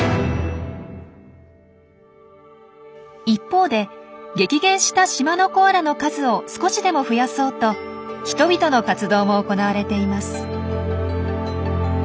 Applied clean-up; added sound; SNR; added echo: none; none; none; none.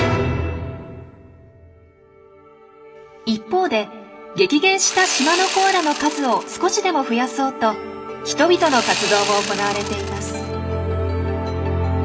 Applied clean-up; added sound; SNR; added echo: none; Sawing; 6 dB; reverberation time 1.4 s.